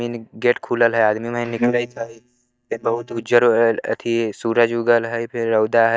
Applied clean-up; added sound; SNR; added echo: neural mask model DeepFilterNet 3.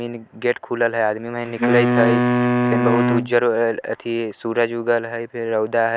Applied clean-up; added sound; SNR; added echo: none; Wind instrument, woodwind instrument; -1 dB; none.